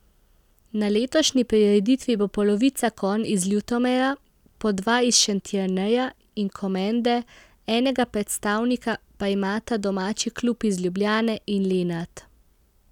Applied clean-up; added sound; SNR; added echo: none; none; none; none.